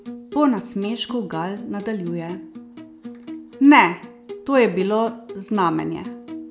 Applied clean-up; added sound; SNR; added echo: none; Acoustic guitar; 15 dB; none.